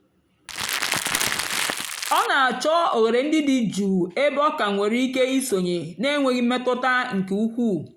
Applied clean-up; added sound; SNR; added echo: none; Crackle; 4 dB; none.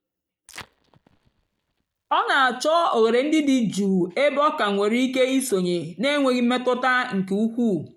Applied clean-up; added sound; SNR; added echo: neural mask model DeepFilterNet 3.